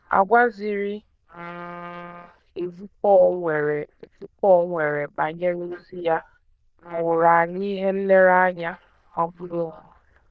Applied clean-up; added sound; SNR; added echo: neural diffusion model UNIVERSE++.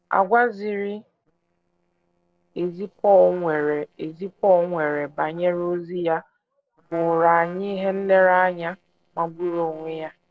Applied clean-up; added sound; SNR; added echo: neural separator model SepFormer DNS4.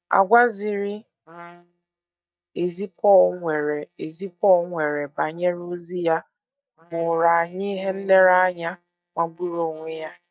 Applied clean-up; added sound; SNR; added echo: neural mask model DeepFilterNet 3.